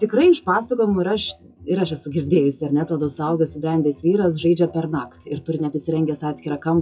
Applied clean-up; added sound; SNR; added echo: classical method WPE with log-MMSE.